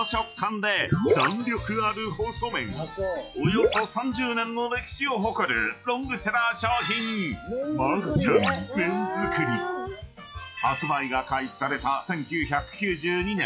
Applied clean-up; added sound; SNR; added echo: classical method log-MMSE.